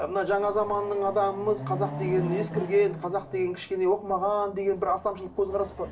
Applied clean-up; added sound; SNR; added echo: none; Chatter / Car passing by / Motorcycle / Traffic noise, roadway noise / Accelerating, revving, vroom; 10 dB; reverberation time 0.2 s.